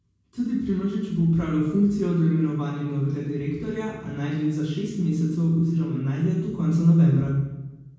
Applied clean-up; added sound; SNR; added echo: none; none; none; reverberation time 1.2 s.